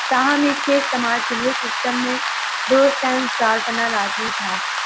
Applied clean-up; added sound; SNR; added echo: none; Rain; 2 dB; none.